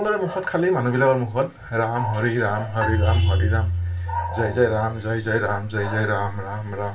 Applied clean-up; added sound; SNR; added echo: none; Marimba, xylophone; 2 dB; reverberation time 0.2 s.